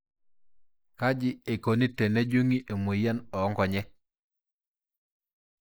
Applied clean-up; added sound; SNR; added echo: neural mask model Resemble Enhance denoiser.